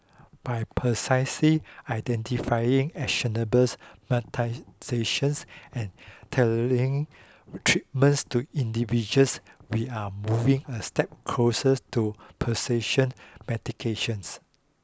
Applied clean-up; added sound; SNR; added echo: none; none; none; none.